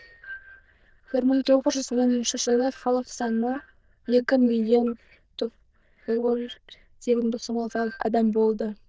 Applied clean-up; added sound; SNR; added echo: neural diffusion model UNIVERSE++.